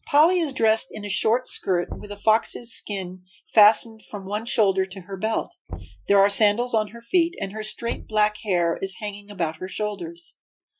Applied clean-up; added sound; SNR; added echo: classical method Wiener filter.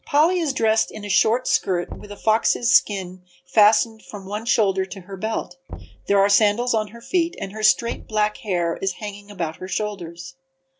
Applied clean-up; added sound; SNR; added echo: none; Knock; 18 dB; none.